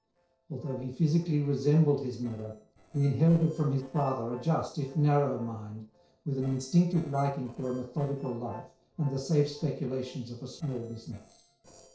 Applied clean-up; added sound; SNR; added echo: neural separator model SepFormer DNS4.